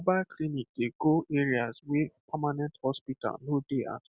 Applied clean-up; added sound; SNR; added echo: none; none; none; none.